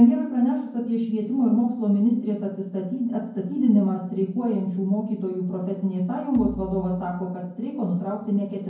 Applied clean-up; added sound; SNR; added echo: none; Bass drum; 19 dB; reverberation time 0.9 s.